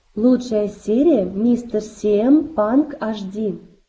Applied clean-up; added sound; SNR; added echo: neural mask model Resemble Enhance denoiser.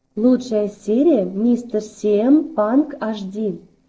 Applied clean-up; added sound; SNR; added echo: neural separator model SepFormer DNS4.